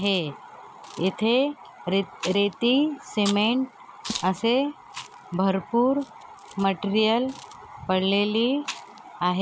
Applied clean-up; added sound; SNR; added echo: none; Chewing, mastication; 17 dB; none.